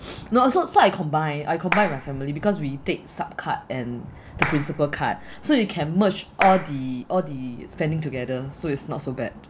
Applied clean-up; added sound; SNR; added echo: none; Clapping; 7 dB; none.